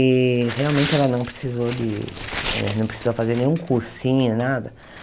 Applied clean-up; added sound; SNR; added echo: none; Tearing; 12 dB; none.